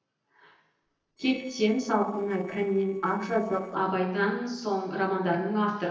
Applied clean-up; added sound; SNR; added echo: neural separator model SepFormer DNS4.